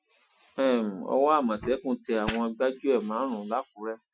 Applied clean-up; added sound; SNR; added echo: classical method Wiener filter.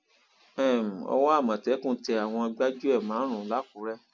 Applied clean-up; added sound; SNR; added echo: none; none; none; none.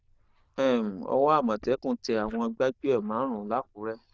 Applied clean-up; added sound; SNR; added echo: neural diffusion model UNIVERSE++.